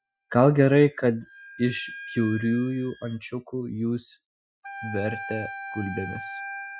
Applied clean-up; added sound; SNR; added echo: classical method Wiener filter.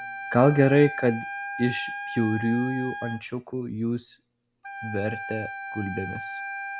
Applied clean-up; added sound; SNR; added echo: none; Wind instrument, woodwind instrument; 9 dB; none.